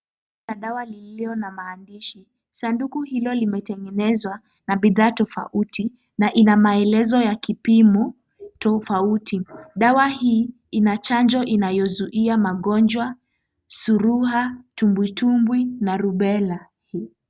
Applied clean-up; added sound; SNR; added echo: none; none; none; none.